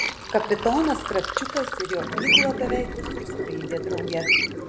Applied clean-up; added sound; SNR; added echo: none; Bird vocalization, bird call, bird song + Sink (filling or washing); -1 dB; none.